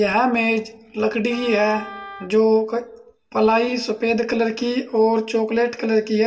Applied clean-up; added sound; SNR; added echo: none; Wind instrument, woodwind instrument; 18 dB; reverberation time 0.2 s.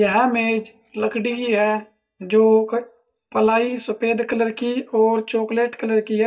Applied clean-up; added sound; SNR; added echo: neural mask model DeepFilterNet 3.